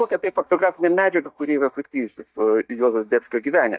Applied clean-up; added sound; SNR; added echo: neural mask model DeepFilterNet 3.